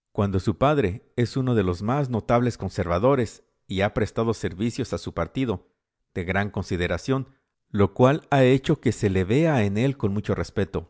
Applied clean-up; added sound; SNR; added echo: none; none; none; none.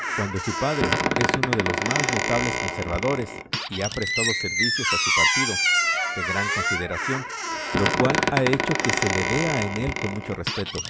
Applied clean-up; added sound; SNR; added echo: none; Squeak; -3 dB; none.